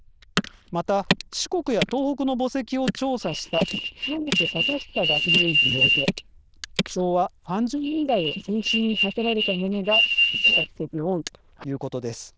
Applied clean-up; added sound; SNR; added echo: neural diffusion model UNIVERSE++.